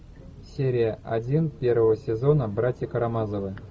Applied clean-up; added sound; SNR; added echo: none; none; none; none.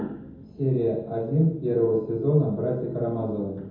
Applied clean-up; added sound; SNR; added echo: none; none; none; reverberation time 0.9 s.